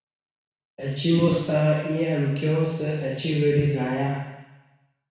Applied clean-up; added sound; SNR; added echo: none; Marimba, xylophone; 20 dB; reverberation time 1.1 s.